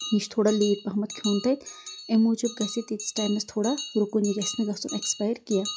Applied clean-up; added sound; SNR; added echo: classical method log-MMSE.